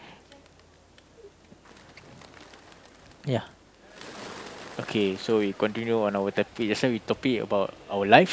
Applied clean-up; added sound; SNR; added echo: none; Bird; 20 dB; none.